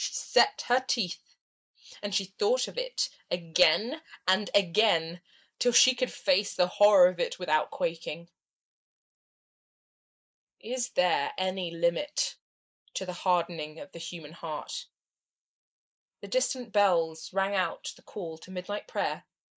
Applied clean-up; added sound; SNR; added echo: neural mask model Resemble Enhance denoiser.